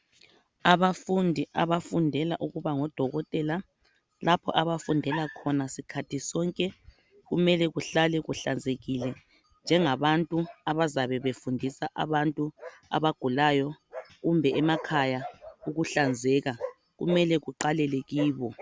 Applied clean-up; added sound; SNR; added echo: none; none; none; none.